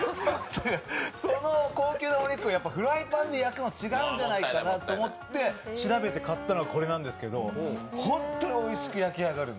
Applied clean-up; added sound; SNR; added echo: none; none; none; none.